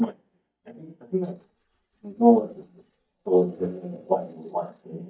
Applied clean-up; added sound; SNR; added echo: neural mask model DeepFilterNet 3.